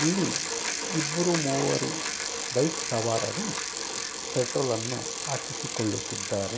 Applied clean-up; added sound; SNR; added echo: none; Bicycle; 2 dB; none.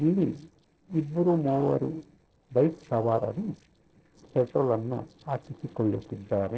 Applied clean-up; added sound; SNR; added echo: neural separator model SepFormer DNS4.